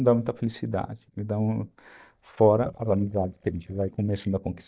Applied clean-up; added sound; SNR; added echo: neural mask model DeepFilterNet 3.